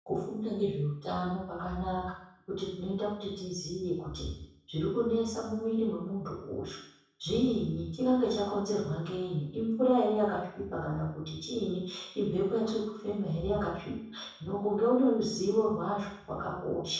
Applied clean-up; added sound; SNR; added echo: none; none; none; reverberation time 0.7 s.